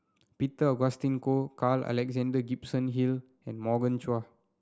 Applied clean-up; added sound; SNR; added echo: none; none; none; none.